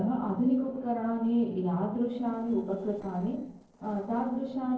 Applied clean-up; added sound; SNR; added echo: neural separator model SepFormer DNS4.